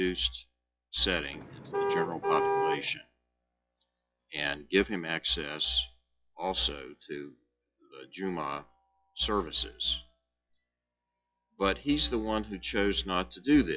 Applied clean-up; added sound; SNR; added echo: classical method log-MMSE.